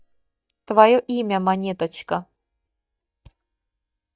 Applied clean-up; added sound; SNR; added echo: neural mask model DeepFilterNet 3.